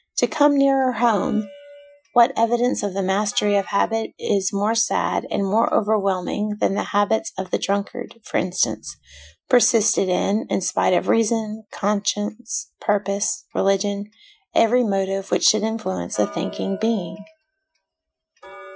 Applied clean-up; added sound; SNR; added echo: classical method Wiener filter.